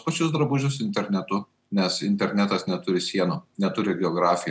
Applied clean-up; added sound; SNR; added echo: none; none; none; none.